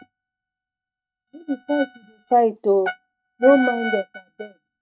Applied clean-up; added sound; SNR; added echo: neural mask model RNNoise.